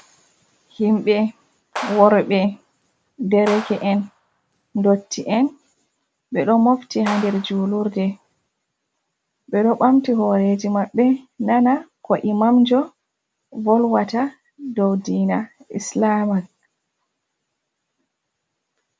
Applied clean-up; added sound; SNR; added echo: none; Clapping; 13 dB; none.